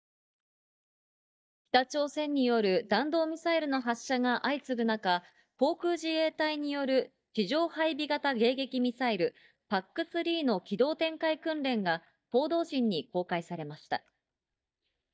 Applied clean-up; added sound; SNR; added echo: neural mask model DeepFilterNet 3.